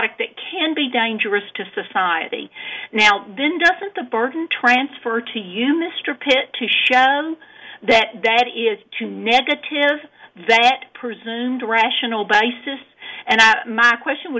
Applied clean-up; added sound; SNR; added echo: none; none; none; none.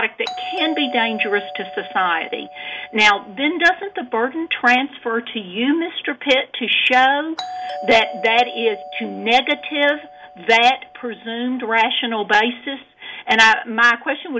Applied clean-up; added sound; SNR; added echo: none; Doorbell; 16 dB; none.